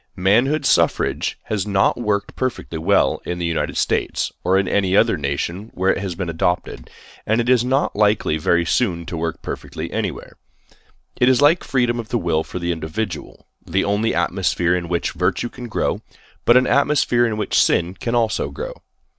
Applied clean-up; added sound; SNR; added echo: none; none; none; none.